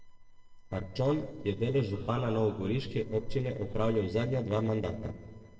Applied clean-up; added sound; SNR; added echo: neural separator model SepFormer DNS4.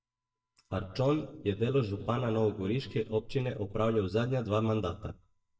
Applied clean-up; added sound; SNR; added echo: neural mask model DeepFilterNet 3.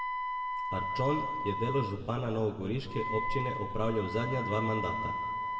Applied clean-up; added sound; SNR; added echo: none; Wind instrument, woodwind instrument; 3 dB; reverberation time 1.9 s.